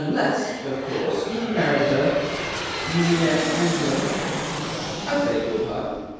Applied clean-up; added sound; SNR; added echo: none; Aircraft; 6 dB; reverberation time 1.2 s.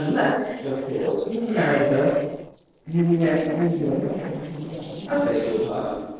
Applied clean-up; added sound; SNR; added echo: neural separator model SepFormer DNS4.